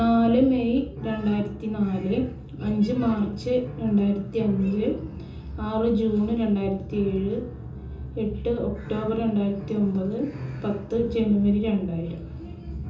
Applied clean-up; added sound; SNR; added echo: none; Piano; 18 dB; reverberation time 0.6 s.